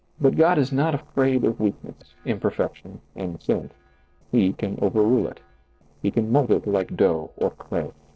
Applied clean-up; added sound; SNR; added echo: neural separator model SepFormer DNS4.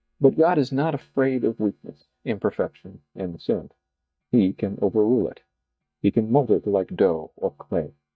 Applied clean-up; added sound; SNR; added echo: neural mask model DeepFilterNet 3.